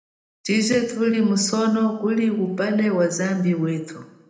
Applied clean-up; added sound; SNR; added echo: none; none; none; reverberation time 0.7 s.